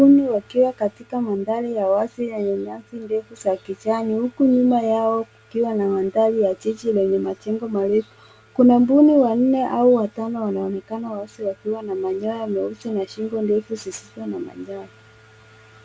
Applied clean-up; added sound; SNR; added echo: none; none; none; none.